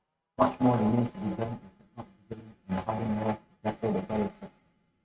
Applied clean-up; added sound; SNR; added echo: neural mask model RNNoise.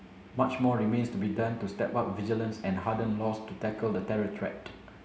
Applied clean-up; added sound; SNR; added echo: none; none; none; none.